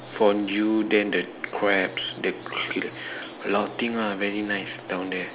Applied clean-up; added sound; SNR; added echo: none; none; none; none.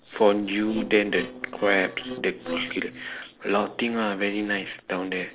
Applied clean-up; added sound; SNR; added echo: neural separator model SepFormer DNS4.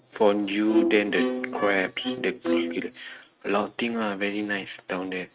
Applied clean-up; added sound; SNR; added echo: neural mask model RNNoise.